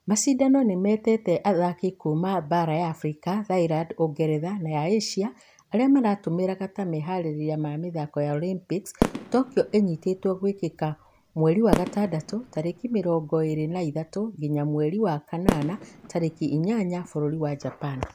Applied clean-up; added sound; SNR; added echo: none; Fireworks; 8 dB; none.